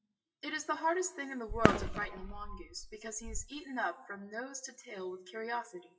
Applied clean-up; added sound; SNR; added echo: classical method WPE with log-MMSE.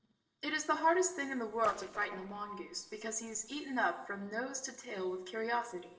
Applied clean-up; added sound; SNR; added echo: neural separator model SepFormer DNS4.